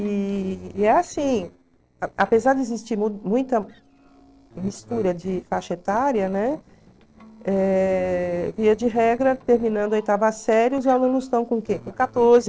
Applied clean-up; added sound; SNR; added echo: neural separator model SepFormer DNS4.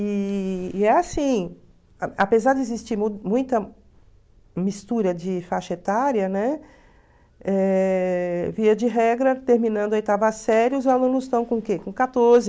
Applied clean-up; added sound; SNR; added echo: none; none; none; none.